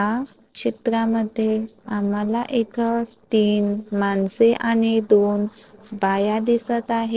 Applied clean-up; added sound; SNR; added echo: neural separator model SepFormer DNS4.